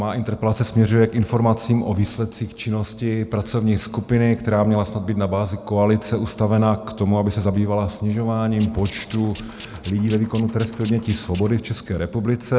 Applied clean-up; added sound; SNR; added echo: none; Tools; 15 dB; none.